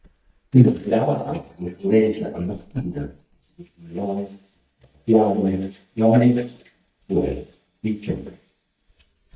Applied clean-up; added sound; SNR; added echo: neural mask model DeepFilterNet 3.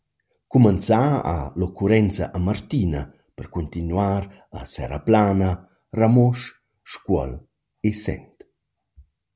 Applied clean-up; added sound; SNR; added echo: none; none; none; none.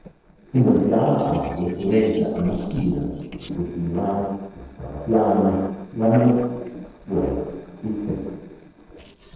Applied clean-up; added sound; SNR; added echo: neural separator model SepFormer DNS4.